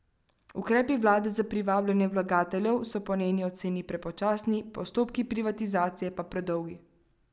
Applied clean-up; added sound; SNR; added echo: none; none; none; none.